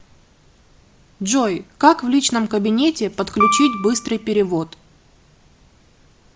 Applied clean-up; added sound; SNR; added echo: none; Piano; 2 dB; none.